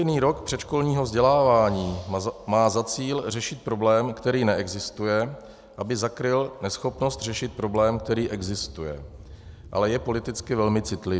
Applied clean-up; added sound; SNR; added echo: none; Wind; 18 dB; none.